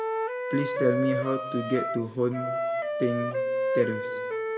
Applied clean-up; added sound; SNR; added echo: none; Wind instrument, woodwind instrument; 0 dB; reverberation time 1.5 s.